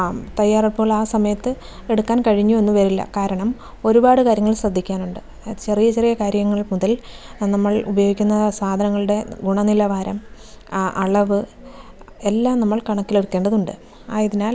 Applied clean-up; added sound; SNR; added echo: none; none; none; none.